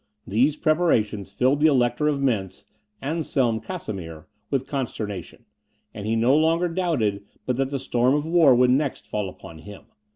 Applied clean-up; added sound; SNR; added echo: none; none; none; none.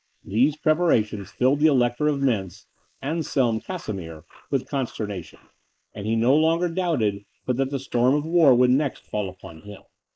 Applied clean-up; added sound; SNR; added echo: neural mask model Resemble Enhance denoiser.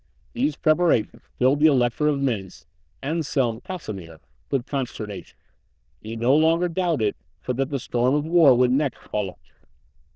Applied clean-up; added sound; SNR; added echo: neural diffusion model UNIVERSE++.